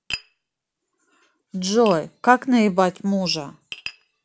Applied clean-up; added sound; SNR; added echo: none; Tap; 18 dB; none.